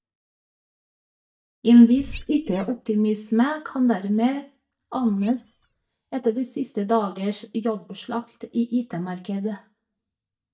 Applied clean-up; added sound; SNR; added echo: neural mask model DeepFilterNet 3.